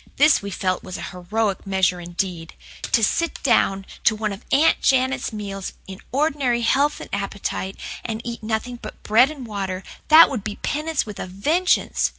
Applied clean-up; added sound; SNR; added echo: none; Splash, splatter; 16 dB; none.